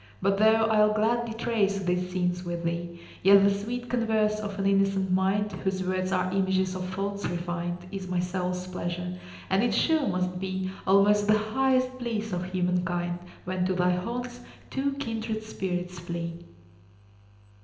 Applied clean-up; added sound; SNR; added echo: none; none; none; reverberation time 0.8 s.